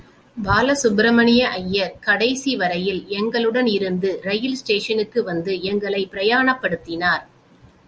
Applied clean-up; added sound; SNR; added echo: none; none; none; none.